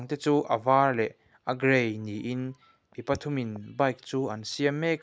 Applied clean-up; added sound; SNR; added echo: none; none; none; none.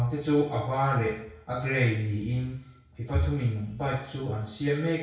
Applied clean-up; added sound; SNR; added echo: none; none; none; reverberation time 0.6 s.